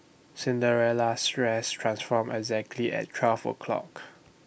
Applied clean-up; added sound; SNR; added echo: none; none; none; none.